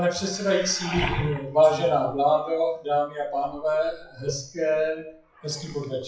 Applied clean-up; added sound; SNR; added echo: classical method WPE with log-MMSE.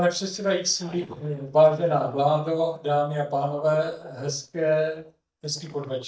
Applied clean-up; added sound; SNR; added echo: neural mask model DeepFilterNet 3.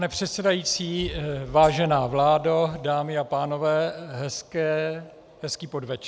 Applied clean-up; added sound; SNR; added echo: none; none; none; none.